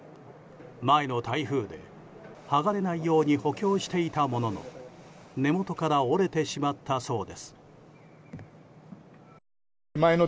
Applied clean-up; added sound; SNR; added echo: none; none; none; none.